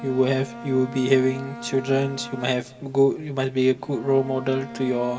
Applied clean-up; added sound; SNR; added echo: none; Bowed string instrument; 15 dB; reverberation time 1.9 s.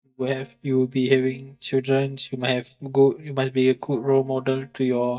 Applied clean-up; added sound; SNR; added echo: neural mask model DeepFilterNet 3.